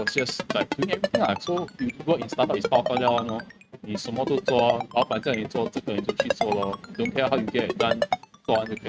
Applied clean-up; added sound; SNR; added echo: neural mask model RNNoise.